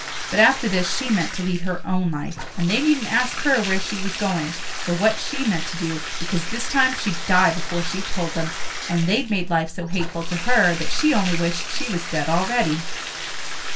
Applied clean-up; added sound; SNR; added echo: none; Bathtub (filling or washing); 10 dB; reverberation time 0.2 s.